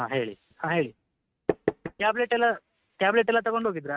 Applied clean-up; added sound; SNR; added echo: neural mask model RNNoise.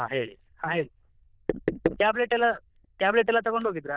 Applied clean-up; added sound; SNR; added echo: neural diffusion model UNIVERSE++.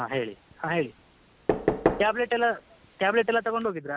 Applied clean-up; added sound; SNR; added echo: none; Knock / Wood; 4 dB; none.